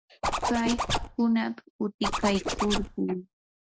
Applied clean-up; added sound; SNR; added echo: neural mask model Resemble Enhance denoiser.